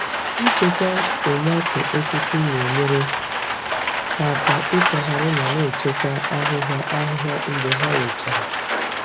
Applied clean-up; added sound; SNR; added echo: none; Rain; -1 dB; none.